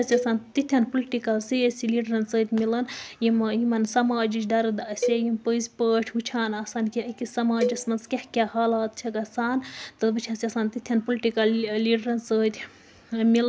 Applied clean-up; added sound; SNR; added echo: none; Cowbell; 9 dB; none.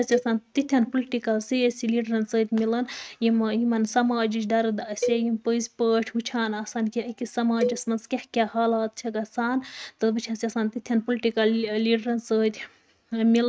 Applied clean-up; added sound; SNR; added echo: neural mask model RNNoise.